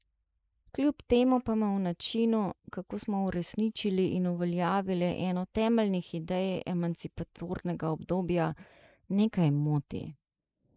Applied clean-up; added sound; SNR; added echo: neural mask model Resemble Enhance denoiser.